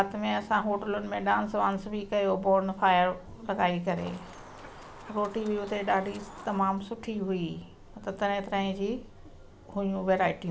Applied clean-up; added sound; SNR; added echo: none; Chicken, rooster; 17 dB; none.